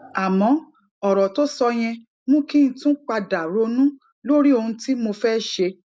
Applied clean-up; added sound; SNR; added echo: none; none; none; none.